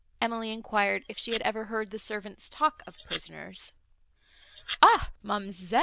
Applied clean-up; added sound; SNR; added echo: neural diffusion model UNIVERSE++.